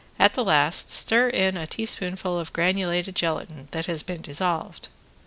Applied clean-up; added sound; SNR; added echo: none; none; none; none.